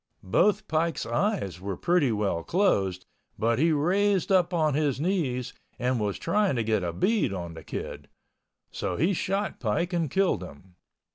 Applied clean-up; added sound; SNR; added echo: none; none; none; none.